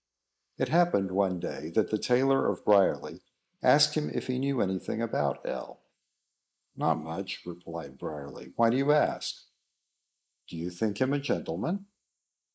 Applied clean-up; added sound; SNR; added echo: neural mask model Resemble Enhance denoiser.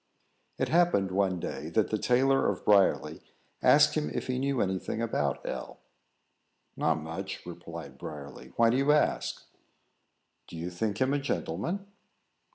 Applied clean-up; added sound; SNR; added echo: none; none; none; none.